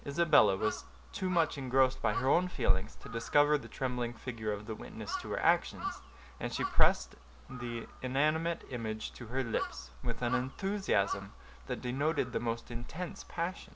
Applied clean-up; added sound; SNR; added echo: none; Crow; 16 dB; none.